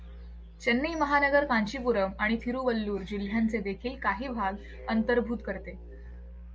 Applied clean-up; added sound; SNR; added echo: none; Musical instrument; 14 dB; none.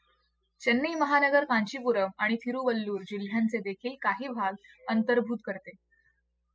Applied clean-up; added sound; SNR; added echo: classical method spectral subtraction.